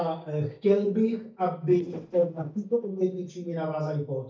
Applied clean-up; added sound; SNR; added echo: neural mask model DeepFilterNet 3.